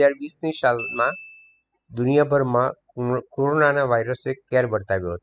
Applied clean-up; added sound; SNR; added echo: classical method spectral subtraction.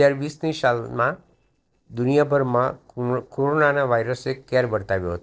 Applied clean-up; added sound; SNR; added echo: neural separator model SepFormer DNS4.